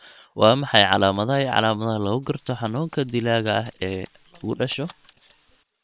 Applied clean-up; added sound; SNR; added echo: neural separator model SepFormer WHAM!.